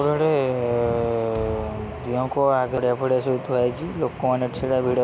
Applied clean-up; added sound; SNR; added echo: none; Thump, thud; 17 dB; none.